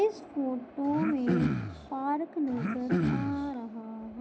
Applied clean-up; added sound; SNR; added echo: none; Cough; 0 dB; none.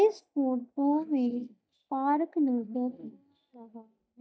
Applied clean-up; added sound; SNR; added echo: neural mask model DeepFilterNet 3.